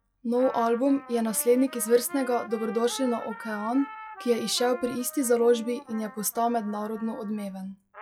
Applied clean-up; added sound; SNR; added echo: classical method log-MMSE.